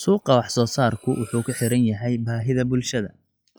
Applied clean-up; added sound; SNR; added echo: classical method log-MMSE.